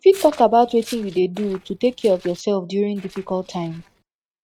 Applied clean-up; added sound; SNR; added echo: neural mask model RNNoise.